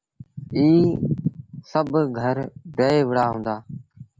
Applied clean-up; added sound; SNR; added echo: none; none; none; none.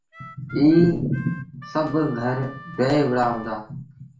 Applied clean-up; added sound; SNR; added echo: none; Harmonica; 19 dB; reverberation time 0.4 s.